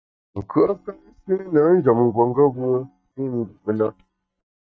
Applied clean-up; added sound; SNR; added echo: neural mask model DeepFilterNet 3.